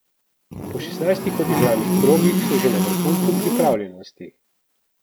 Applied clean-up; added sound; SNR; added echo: none; Buzz; -2 dB; none.